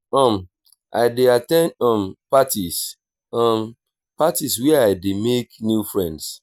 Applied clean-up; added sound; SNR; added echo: none; none; none; none.